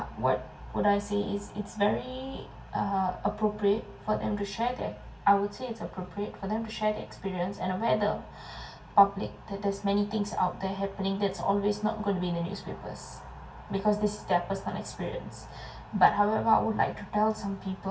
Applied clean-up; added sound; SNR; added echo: none; none; none; reverberation time 0.2 s.